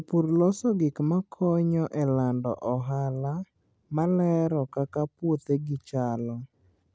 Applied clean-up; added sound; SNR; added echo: none; none; none; none.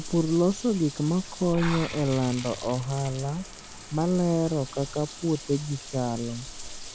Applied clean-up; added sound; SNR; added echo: none; Bathtub (filling or washing) / Water; 11 dB; none.